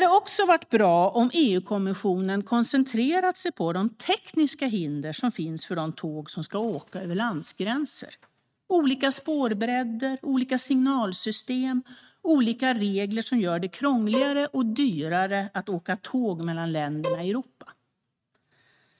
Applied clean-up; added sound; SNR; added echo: neural mask model RNNoise.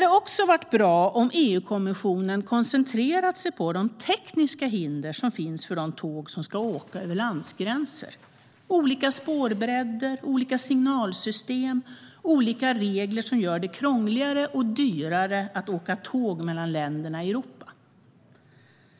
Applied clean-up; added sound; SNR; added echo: none; none; none; none.